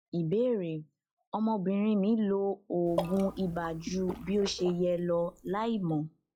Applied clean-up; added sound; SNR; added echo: classical method log-MMSE.